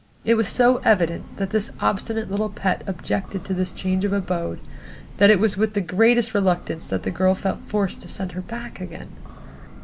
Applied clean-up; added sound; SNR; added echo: none; Train / Breathing; 14 dB; none.